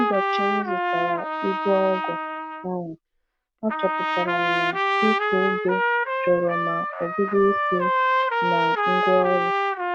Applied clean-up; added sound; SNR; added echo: none; Trumpet; -2 dB; none.